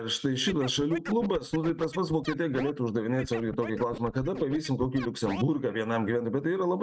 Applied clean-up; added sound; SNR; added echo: neural mask model RNNoise.